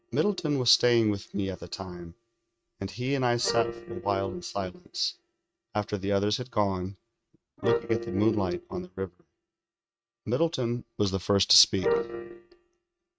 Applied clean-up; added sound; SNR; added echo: neural mask model RNNoise.